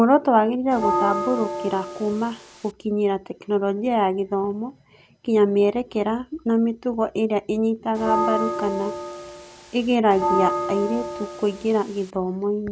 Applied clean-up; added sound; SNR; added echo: none; Bell; 4 dB; none.